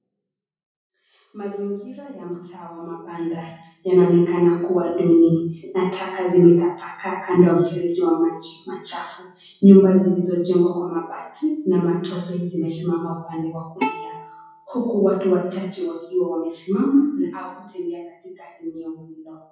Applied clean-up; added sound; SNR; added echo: classical method WPE with log-MMSE.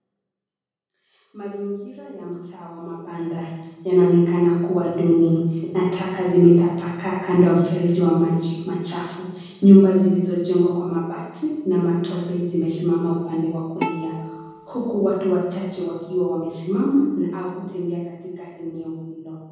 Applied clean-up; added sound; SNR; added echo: none; Bowed string instrument; 14 dB; reverberation time 1.3 s.